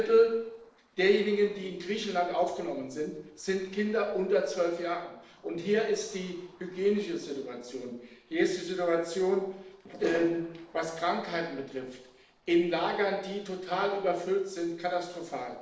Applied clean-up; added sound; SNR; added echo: neural separator model SepFormer DNS4.